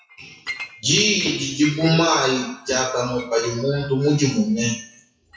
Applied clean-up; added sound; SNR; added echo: classical method WPE with log-MMSE.